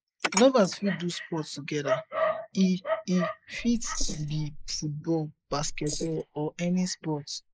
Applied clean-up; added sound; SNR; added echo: neural mask model Resemble Enhance denoiser.